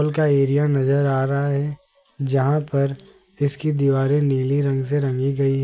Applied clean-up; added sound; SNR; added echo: none; none; none; none.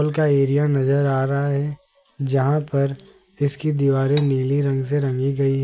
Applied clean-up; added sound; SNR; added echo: none; Cutlery, silverware; 19 dB; none.